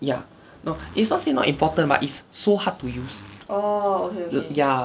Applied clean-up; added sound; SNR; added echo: none; Zipper (clothing); 18 dB; none.